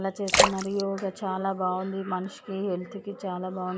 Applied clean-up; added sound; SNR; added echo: none; Splash, splatter; -2 dB; none.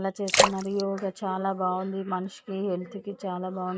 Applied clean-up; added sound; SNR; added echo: neural mask model RNNoise.